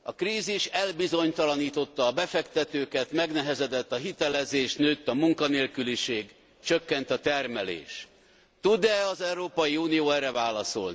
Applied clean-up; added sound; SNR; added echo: none; none; none; none.